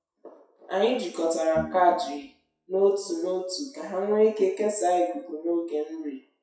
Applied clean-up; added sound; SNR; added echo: classical method WPE with log-MMSE.